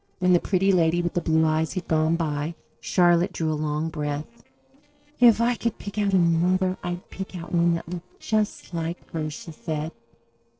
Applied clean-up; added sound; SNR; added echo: neural separator model SepFormer DNS4.